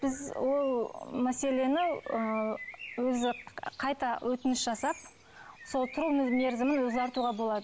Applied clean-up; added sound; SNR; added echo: none; Bird; 17 dB; none.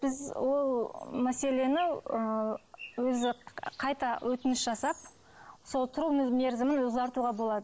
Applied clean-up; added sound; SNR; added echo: neural mask model Resemble Enhance denoiser.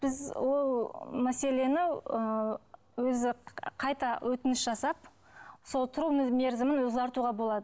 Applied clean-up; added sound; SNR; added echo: none; none; none; none.